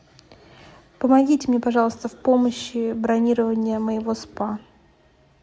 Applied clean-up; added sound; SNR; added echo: none; none; none; none.